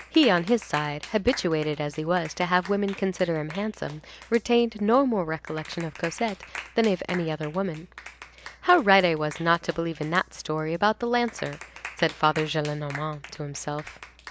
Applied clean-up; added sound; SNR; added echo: none; Clapping; 18 dB; none.